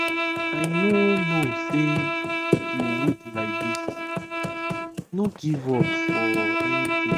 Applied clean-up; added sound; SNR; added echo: neural mask model RNNoise.